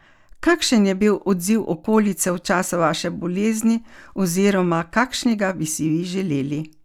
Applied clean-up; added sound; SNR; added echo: none; none; none; none.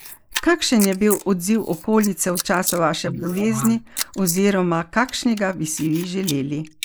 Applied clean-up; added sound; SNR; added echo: neural mask model Resemble Enhance denoiser.